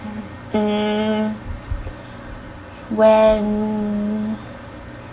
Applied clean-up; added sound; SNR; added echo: none; none; none; reverberation time 0.1 s.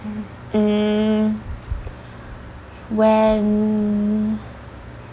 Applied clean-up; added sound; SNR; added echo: none; none; none; none.